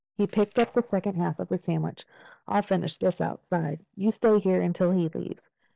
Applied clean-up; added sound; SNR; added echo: neural mask model DeepFilterNet 3.